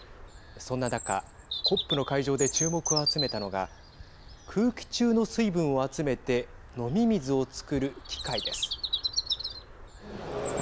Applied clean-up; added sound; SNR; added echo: none; Bird vocalization, bird call, bird song; 6 dB; none.